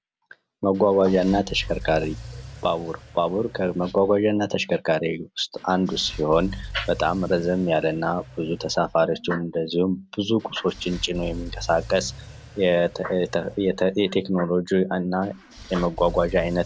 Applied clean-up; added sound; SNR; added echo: none; Engine / Car; 16 dB; none.